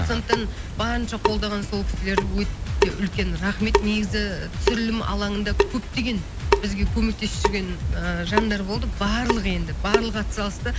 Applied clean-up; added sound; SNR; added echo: none; Drip / Sink (filling or washing) / Water tap, faucet; 2 dB; none.